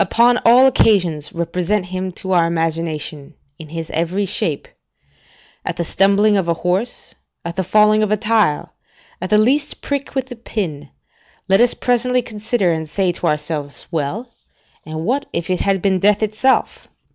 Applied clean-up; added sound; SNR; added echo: none; none; none; none.